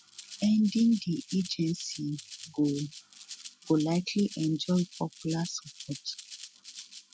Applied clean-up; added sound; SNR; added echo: none; Rattle (instrument); 17 dB; none.